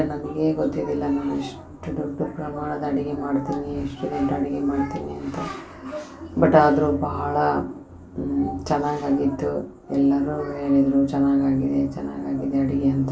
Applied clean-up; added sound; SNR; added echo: none; none; none; none.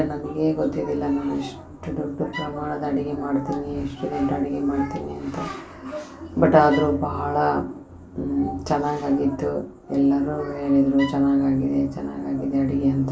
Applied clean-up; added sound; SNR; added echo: none; Bowed string instrument; 16 dB; none.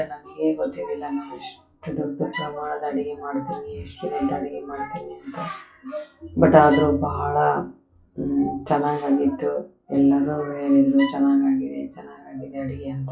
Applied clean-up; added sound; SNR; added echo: classical method log-MMSE.